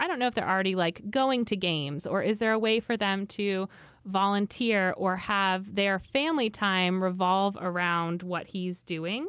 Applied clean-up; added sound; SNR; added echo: none; none; none; none.